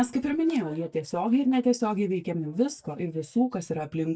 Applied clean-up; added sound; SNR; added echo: neural mask model DeepFilterNet 3.